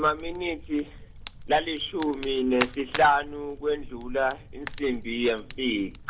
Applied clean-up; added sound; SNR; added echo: none; Fire; 11 dB; none.